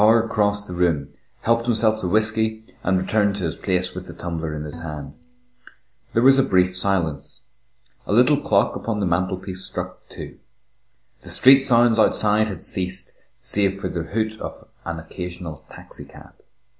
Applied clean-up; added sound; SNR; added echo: none; Bowed string instrument; 18 dB; none.